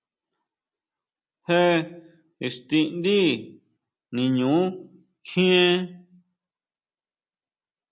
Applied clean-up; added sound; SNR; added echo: none; none; none; none.